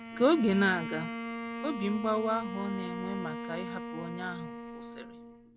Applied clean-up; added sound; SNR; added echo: none; Bowed string instrument; 7 dB; none.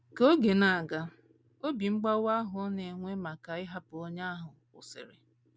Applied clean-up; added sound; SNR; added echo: none; none; none; none.